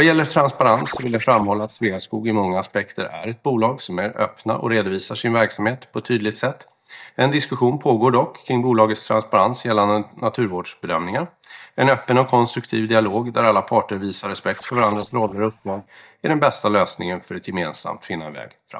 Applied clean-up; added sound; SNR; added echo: neural mask model DeepFilterNet 3.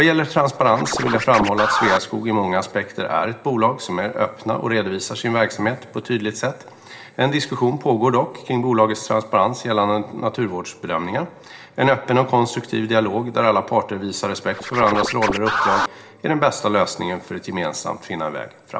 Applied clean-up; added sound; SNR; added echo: none; Scratching (performance technique); 2 dB; reverberation time 2.0 s.